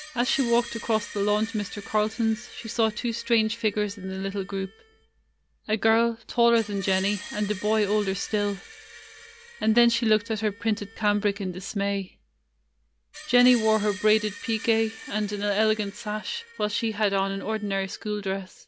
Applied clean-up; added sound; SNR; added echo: none; Screech; 18 dB; none.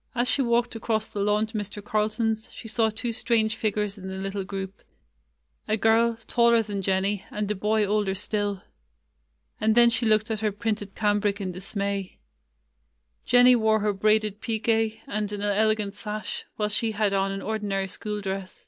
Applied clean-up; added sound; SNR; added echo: none; none; none; none.